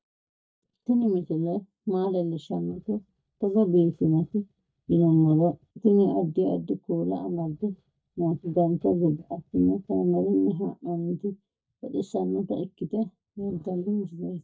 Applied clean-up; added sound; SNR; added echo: neural mask model DeepFilterNet 3.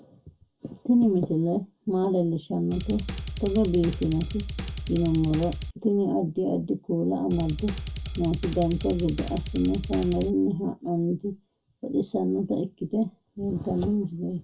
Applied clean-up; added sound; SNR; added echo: none; Drum kit; 6 dB; reverberation time 0.2 s.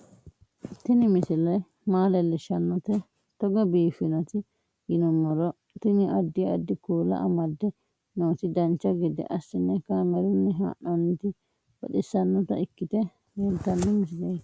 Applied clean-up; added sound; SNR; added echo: none; none; none; none.